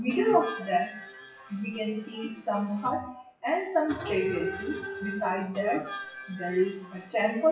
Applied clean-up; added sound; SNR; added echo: classical method WPE with log-MMSE.